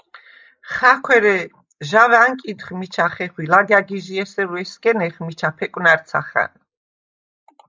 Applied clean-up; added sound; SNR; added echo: neural mask model Resemble Enhance denoiser.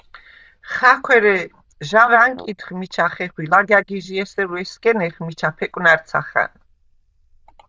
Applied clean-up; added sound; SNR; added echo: neural diffusion model UNIVERSE++.